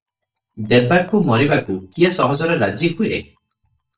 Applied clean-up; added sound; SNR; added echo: neural mask model DeepFilterNet 3.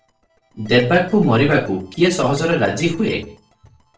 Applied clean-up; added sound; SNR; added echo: neural separator model SepFormer DNS4.